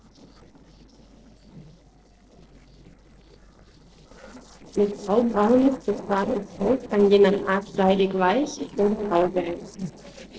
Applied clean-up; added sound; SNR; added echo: neural separator model SepFormer DNS4.